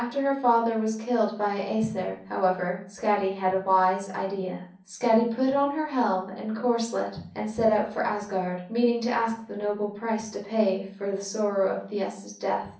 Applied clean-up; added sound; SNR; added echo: none; none; none; reverberation time 0.6 s.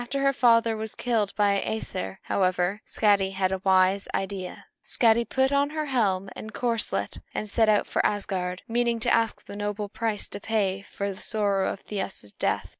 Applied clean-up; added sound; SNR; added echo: none; none; none; none.